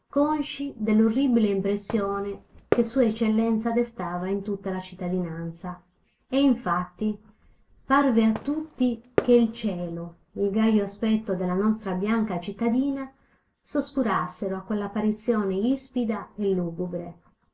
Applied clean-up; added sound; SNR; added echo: none; Fireworks; 11 dB; reverberation time 0.1 s.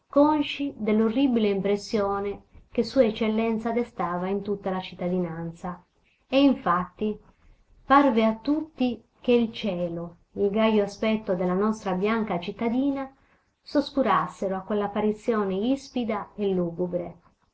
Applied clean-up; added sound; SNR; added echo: none; none; none; none.